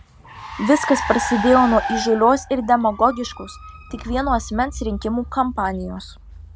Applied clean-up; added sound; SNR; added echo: none; Car; 9 dB; none.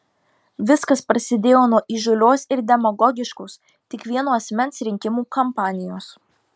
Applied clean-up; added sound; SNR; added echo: none; none; none; none.